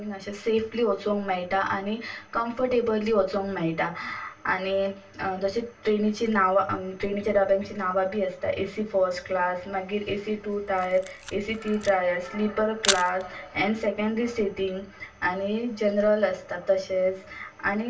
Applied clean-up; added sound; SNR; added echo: none; Camera; 8 dB; reverberation time 0.2 s.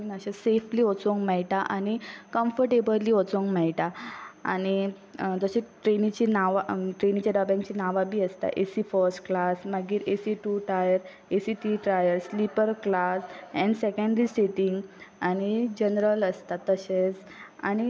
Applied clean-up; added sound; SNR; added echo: none; none; none; none.